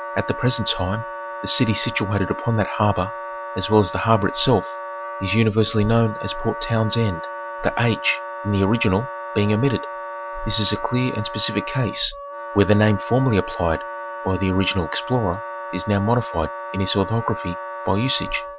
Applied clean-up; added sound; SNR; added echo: none; Wind instrument, woodwind instrument; 9 dB; none.